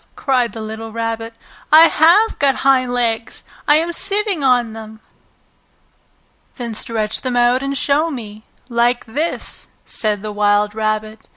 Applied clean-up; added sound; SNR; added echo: none; none; none; none.